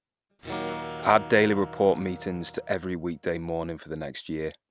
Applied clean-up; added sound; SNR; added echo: none; Acoustic guitar / Strum; 11 dB; none.